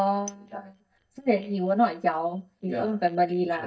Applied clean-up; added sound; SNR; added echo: neural mask model DeepFilterNet 3.